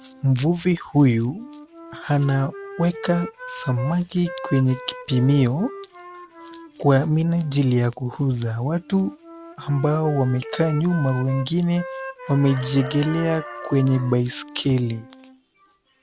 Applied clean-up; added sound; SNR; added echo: none; Wind instrument, woodwind instrument; 16 dB; none.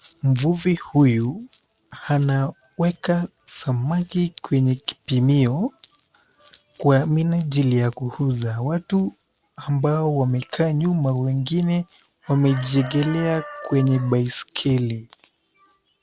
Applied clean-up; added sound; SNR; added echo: none; none; none; none.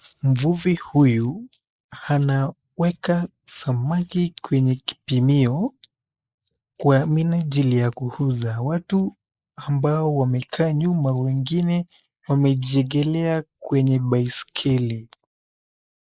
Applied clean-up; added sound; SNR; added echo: neural mask model Resemble Enhance denoiser.